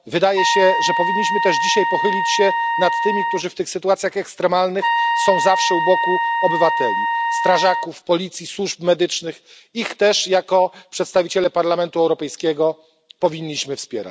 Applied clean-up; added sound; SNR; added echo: none; Trumpet; 0 dB; none.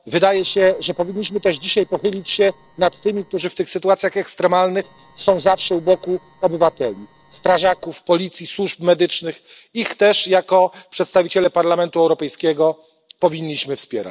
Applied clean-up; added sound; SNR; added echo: neural separator model SepFormer DNS4.